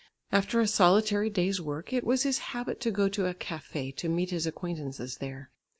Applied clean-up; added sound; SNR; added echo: none; none; none; none.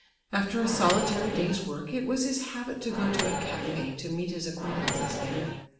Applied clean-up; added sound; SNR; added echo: none; Microwave oven; 2 dB; reverberation time 0.9 s.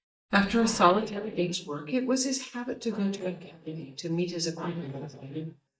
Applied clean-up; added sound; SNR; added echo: neural mask model DeepFilterNet 3.